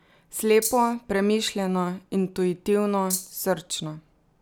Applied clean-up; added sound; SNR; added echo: none; Rattle (instrument); 6 dB; none.